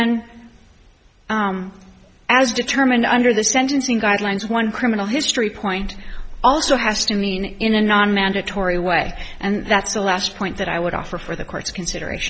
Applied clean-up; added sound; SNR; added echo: none; none; none; none.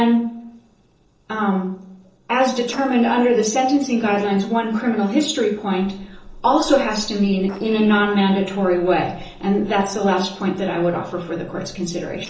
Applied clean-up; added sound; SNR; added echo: neural separator model SepFormer DNS4.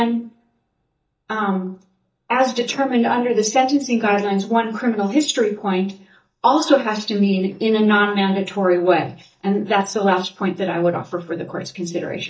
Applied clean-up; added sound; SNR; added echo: neural mask model DeepFilterNet 3.